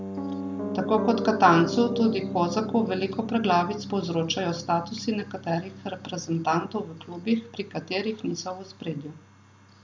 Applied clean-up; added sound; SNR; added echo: none; Piano; 9 dB; none.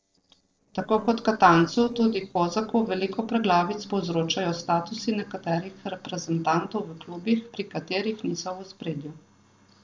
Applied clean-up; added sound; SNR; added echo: neural separator model SepFormer DNS4.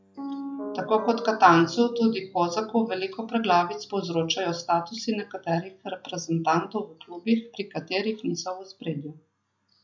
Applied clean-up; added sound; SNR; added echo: classical method log-MMSE.